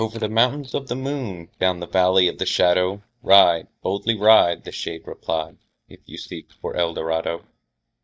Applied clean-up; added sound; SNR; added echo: neural mask model DeepFilterNet 3.